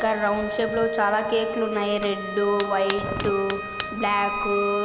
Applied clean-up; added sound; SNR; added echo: none; Fire + Wind instrument, woodwind instrument; 6 dB; none.